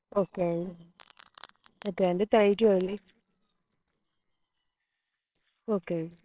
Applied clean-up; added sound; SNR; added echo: neural separator model SepFormer WHAMR!.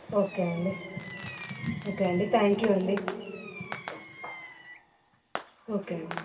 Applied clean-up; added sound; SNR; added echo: none; Fireworks; 12 dB; reverberation time 2.5 s.